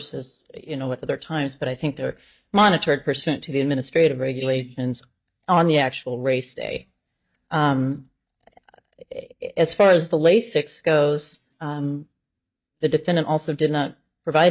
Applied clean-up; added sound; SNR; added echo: neural mask model DeepFilterNet 3.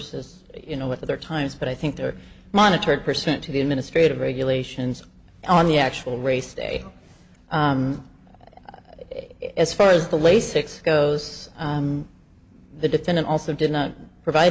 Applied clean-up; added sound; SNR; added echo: none; none; none; none.